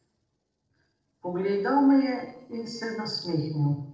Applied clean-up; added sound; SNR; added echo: neural separator model SepFormer DNS4.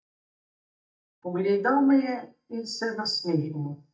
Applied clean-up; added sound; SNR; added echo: neural mask model DeepFilterNet 3.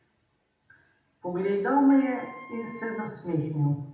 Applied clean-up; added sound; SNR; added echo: none; Wind instrument, woodwind instrument; 19 dB; reverberation time 0.8 s.